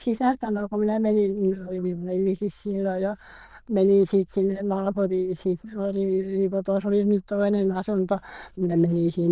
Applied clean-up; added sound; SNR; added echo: neural diffusion model UNIVERSE++.